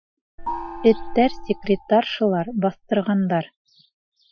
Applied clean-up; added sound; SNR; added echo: classical method Wiener filter.